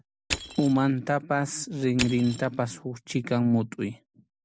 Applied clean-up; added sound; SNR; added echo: none; Crushing; 11 dB; none.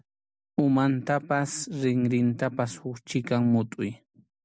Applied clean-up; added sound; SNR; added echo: none; none; none; none.